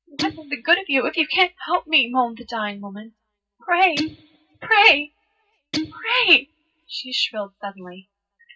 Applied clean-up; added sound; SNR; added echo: none; Guitar; 10 dB; reverberation time 0.4 s.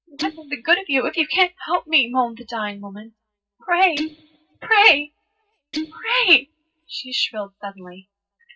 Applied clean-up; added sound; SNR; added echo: neural separator model SepFormer DNS4.